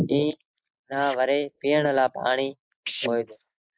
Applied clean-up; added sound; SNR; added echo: neural mask model Resemble Enhance denoiser.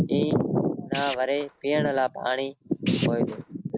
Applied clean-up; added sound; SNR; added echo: none; Tools; 13 dB; none.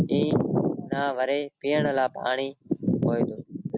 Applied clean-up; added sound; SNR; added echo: none; none; none; none.